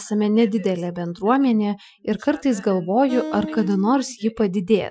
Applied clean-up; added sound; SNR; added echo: classical method Wiener filter.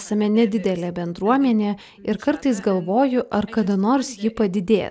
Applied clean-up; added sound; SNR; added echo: none; none; none; none.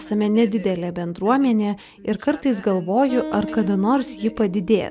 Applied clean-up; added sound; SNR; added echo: none; Acoustic guitar; 16 dB; none.